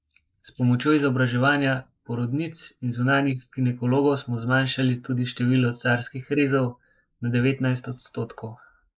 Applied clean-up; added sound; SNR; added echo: neural mask model Resemble Enhance denoiser.